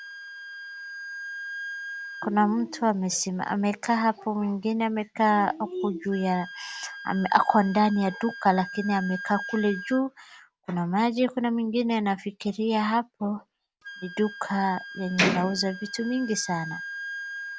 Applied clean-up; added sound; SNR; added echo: none; Wind instrument, woodwind instrument; 14 dB; none.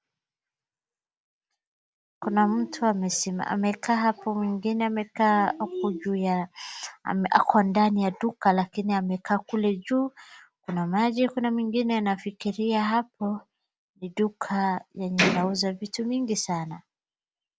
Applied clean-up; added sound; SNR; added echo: none; none; none; none.